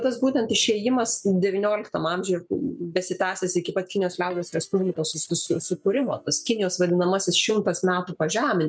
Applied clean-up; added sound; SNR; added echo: neural mask model DeepFilterNet 3.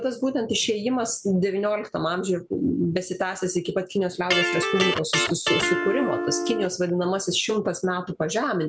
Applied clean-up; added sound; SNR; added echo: none; Electric guitar; 0 dB; none.